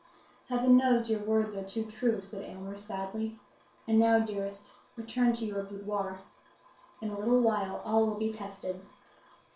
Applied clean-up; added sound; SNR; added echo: none; none; none; reverberation time 0.3 s.